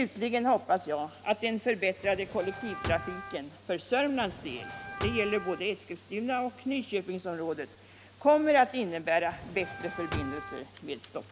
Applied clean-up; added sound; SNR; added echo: none; Wind instrument, woodwind instrument + Drawer open or close; 9 dB; none.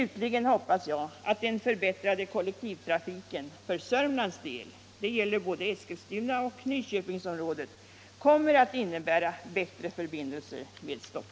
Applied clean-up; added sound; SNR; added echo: none; none; none; none.